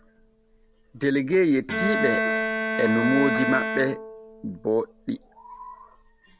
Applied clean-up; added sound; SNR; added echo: none; Bowed string instrument; 3 dB; none.